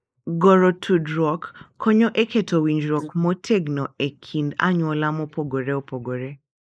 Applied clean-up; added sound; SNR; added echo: neural mask model Resemble Enhance denoiser.